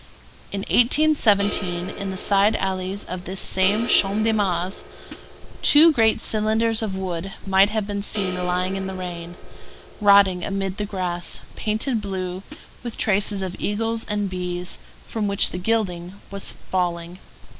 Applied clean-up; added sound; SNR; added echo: none; Hi-hat + Crash cymbal; 12 dB; none.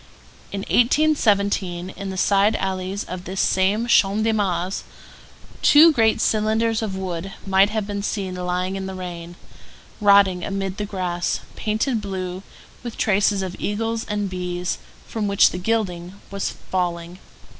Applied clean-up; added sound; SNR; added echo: none; none; none; none.